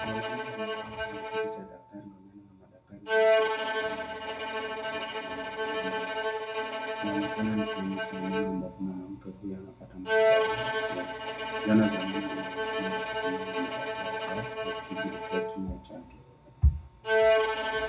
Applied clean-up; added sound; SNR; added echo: none; Bowed string instrument; -4 dB; reverberation time 0.3 s.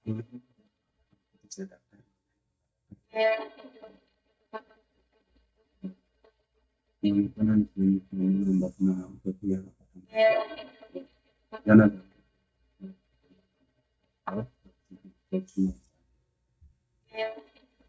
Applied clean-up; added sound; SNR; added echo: neural mask model DeepFilterNet 3.